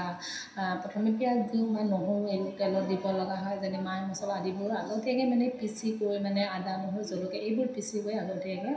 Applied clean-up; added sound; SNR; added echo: none; none; none; reverberation time 0.7 s.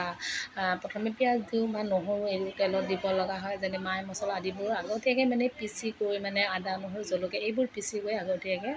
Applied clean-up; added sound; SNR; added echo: none; none; none; none.